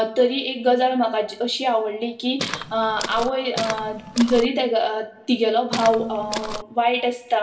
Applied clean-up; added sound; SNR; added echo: none; Walk, footsteps; 9 dB; reverberation time 0.3 s.